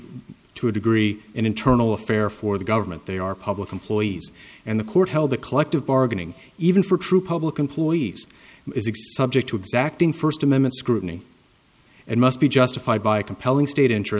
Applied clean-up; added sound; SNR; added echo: none; none; none; none.